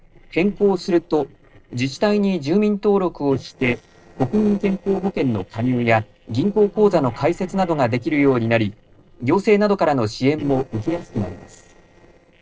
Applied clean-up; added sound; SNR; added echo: neural separator model SepFormer DNS4.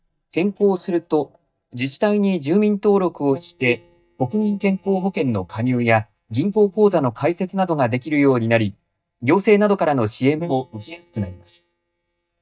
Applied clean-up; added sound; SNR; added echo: neural mask model DeepFilterNet 3.